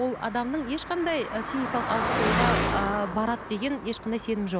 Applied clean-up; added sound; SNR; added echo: none; Car passing by; 2 dB; none.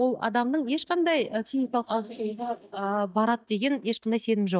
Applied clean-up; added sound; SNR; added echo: neural mask model DeepFilterNet 3.